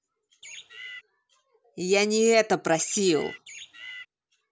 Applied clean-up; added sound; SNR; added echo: none; Bird; 15 dB; none.